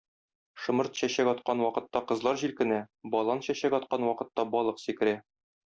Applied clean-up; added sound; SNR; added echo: none; none; none; none.